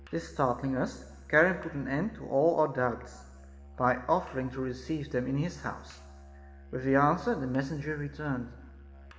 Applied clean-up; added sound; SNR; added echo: none; Musical instrument; 19 dB; reverberation time 1.3 s.